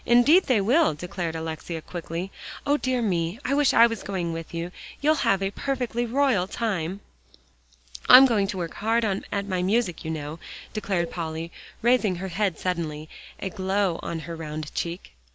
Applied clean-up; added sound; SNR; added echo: none; Cowbell; 18 dB; none.